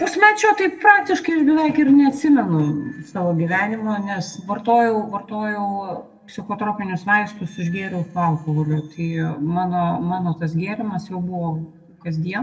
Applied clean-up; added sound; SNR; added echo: neural separator model SepFormer DNS4.